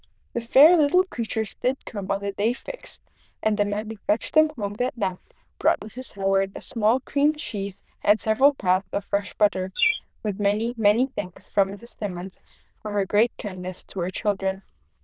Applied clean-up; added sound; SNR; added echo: neural diffusion model UNIVERSE++.